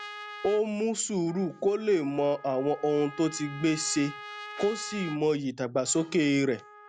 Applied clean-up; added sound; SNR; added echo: none; Trumpet; 16 dB; none.